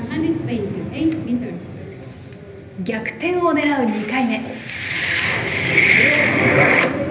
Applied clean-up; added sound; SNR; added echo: none; none; none; reverberation time 1.4 s.